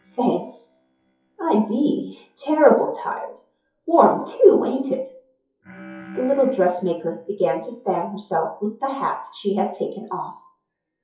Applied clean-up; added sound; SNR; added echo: classical method WPE with log-MMSE.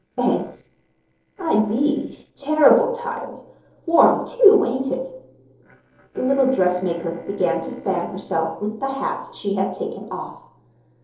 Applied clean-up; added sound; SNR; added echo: neural separator model SepFormer DNS4.